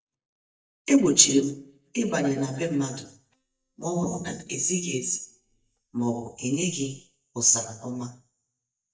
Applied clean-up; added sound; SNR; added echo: neural mask model DeepFilterNet 3.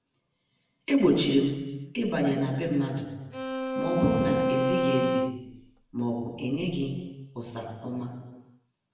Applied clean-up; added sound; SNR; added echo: none; Bowed string instrument; 0 dB; reverberation time 1.2 s.